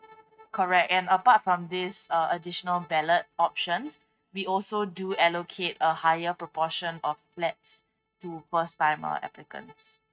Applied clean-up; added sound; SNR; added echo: neural mask model RNNoise.